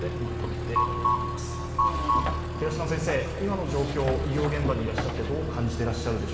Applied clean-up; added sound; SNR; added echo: none; Accelerating, revving, vroom; 3 dB; reverberation time 2.3 s.